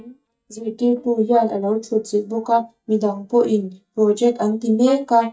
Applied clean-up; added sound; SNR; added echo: neural mask model DeepFilterNet 3.